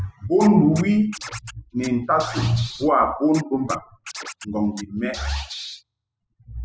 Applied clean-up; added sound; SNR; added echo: classical method spectral subtraction.